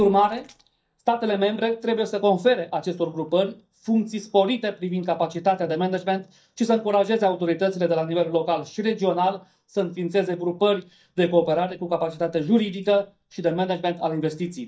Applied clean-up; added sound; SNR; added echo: neural mask model DeepFilterNet 3.